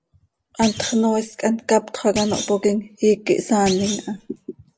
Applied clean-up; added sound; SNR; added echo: none; Thump, thud; 12 dB; none.